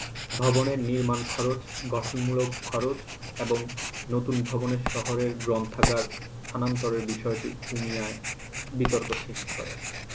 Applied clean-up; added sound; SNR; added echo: none; Writing; 5 dB; none.